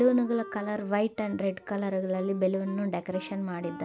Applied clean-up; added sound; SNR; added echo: none; Wind instrument, woodwind instrument; 17 dB; none.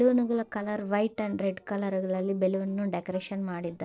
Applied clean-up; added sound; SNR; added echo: neural separator model SepFormer DNS4.